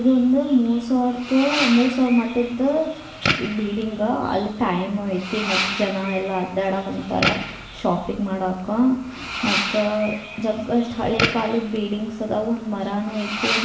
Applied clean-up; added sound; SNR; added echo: none; Fireworks; 7 dB; reverberation time 0.8 s.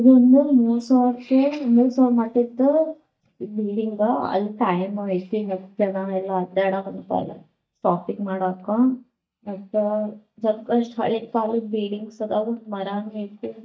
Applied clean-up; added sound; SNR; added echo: neural mask model DeepFilterNet 3.